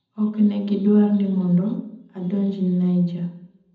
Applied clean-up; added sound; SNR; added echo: none; none; none; reverberation time 0.8 s.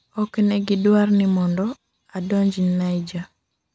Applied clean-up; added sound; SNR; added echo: none; none; none; none.